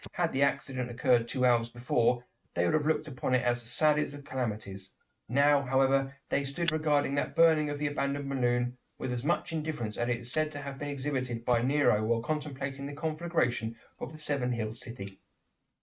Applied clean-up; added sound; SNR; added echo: neural mask model RNNoise.